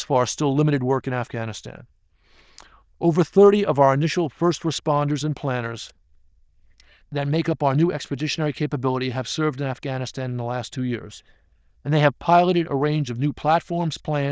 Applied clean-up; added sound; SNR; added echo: neural diffusion model UNIVERSE++.